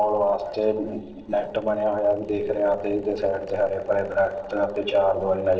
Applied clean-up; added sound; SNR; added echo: neural separator model SepFormer DNS4.